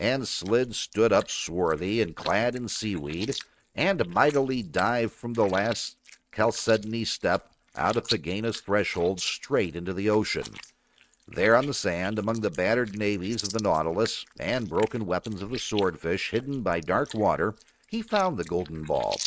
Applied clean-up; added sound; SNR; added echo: neural mask model RNNoise.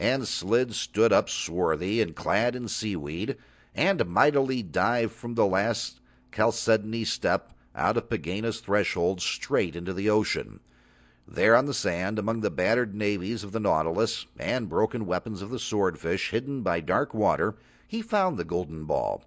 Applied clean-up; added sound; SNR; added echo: none; none; none; none.